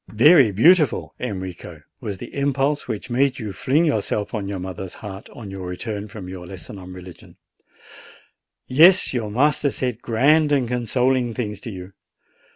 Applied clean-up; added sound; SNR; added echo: none; none; none; none.